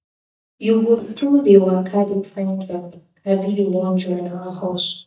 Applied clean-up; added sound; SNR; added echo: neural mask model DeepFilterNet 3.